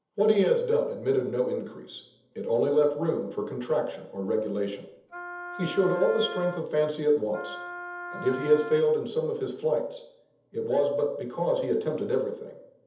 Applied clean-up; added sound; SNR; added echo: none; Wind instrument, woodwind instrument; 12 dB; reverberation time 0.8 s.